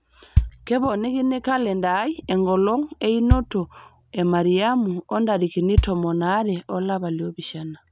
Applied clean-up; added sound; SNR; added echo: none; Bass drum; 5 dB; none.